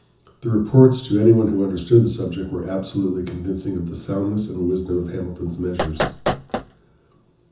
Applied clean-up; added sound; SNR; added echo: none; Knock; 5 dB; reverberation time 0.6 s.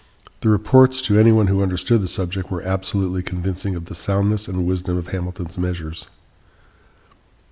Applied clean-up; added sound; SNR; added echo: none; none; none; none.